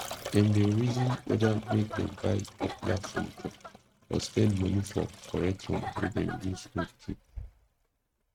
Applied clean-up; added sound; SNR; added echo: neural mask model RNNoise.